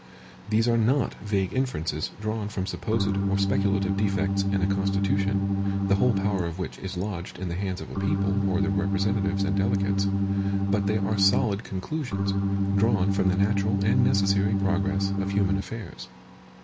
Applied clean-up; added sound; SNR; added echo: none; Organ; -4 dB; none.